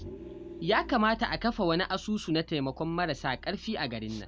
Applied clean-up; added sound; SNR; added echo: none; Vehicle; 15 dB; none.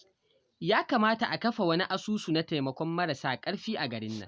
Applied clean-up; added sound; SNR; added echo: none; none; none; none.